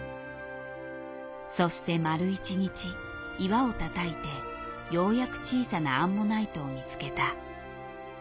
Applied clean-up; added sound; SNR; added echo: none; none; none; none.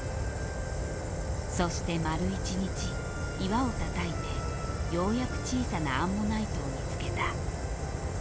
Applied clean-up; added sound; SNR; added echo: none; Fire; -1 dB; none.